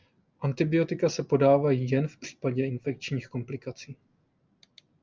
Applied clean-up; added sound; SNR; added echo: none; none; none; none.